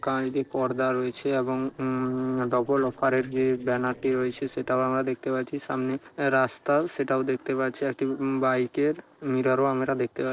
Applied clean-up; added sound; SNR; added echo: neural separator model SepFormer DNS4.